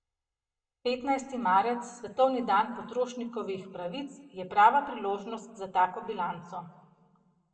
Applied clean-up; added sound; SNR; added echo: none; none; none; reverberation time 1.1 s.